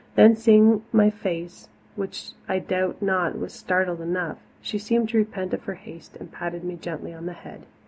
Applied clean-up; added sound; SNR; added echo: none; none; none; none.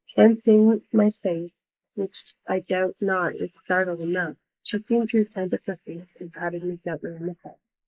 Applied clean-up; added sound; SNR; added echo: neural mask model Resemble Enhance denoiser.